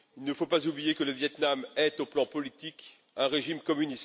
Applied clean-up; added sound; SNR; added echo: none; none; none; none.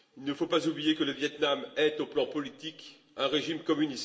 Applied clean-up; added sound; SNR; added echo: none; none; none; reverberation time 2.2 s.